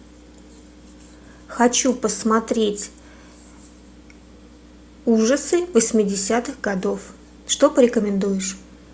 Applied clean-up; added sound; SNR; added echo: none; none; none; none.